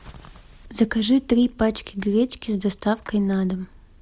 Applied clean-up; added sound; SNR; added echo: none; none; none; none.